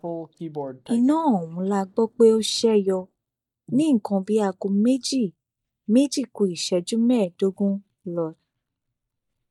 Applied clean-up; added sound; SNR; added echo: neural mask model DeepFilterNet 3.